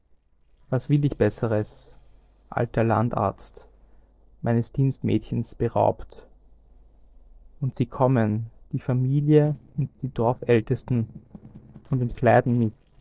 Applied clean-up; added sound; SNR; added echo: neural separator model SepFormer DNS4.